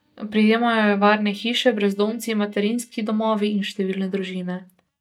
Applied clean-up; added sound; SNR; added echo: neural mask model DeepFilterNet 3.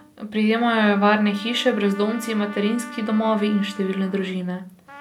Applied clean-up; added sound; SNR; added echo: none; Trumpet; 17 dB; none.